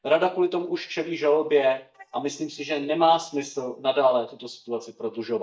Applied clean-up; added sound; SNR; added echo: neural mask model DeepFilterNet 3.